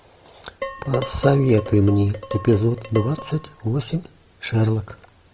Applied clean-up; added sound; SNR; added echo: none; Dishes, pots, and pans; 13 dB; none.